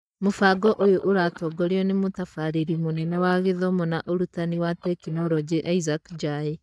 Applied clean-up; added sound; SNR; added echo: neural mask model DeepFilterNet 3.